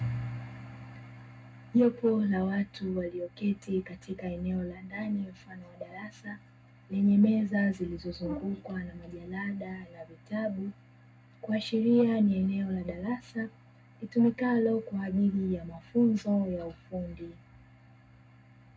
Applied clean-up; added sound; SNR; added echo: none; Brass instrument; 12 dB; reverberation time 0.3 s.